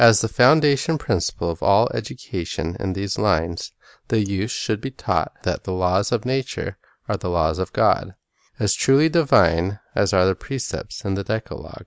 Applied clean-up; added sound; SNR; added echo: none; none; none; none.